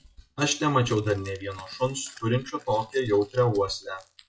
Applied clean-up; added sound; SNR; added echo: classical method WPE with log-MMSE.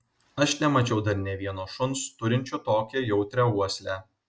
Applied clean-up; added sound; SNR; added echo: none; none; none; none.